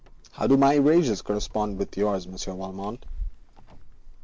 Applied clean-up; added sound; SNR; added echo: none; Keys jangling; 12 dB; none.